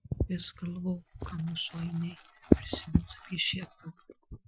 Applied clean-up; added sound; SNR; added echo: classical method Wiener filter.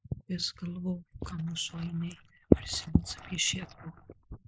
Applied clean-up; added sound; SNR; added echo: neural mask model Resemble Enhance denoiser.